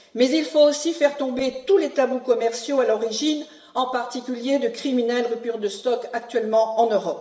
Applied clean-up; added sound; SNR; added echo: none; none; none; reverberation time 0.8 s.